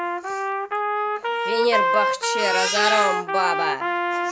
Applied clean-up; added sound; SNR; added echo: none; Trumpet; -2 dB; none.